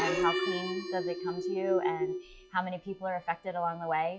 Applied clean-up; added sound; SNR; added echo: classical method log-MMSE.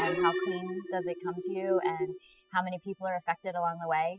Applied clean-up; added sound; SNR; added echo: classical method spectral subtraction.